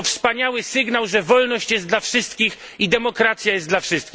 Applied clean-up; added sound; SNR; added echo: none; none; none; none.